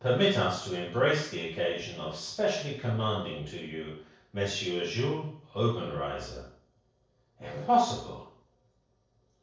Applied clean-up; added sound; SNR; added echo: neural separator model SepFormer DNS4.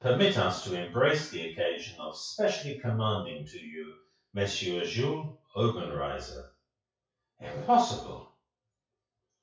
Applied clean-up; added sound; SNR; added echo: classical method WPE with log-MMSE.